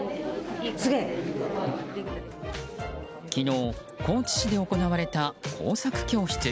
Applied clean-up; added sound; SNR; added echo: none; none; none; none.